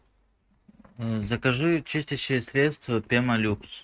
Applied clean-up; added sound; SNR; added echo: neural mask model RNNoise.